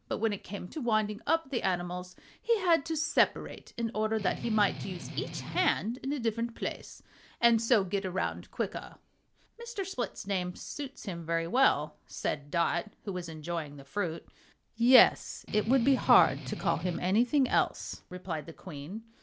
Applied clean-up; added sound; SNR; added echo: none; Strum; 9 dB; none.